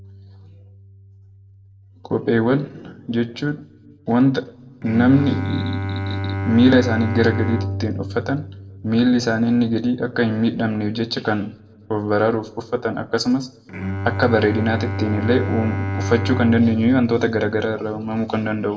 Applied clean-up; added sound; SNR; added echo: none; Bowed string instrument; 8 dB; reverberation time 0.6 s.